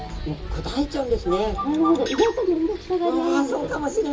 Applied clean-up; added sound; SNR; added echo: none; Wind; 13 dB; reverberation time 0.2 s.